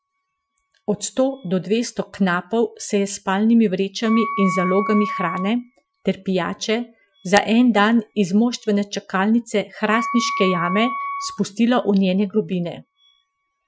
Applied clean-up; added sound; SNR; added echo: classical method Wiener filter.